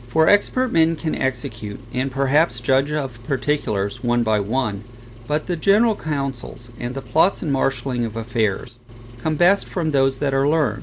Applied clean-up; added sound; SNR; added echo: none; Engine; 17 dB; none.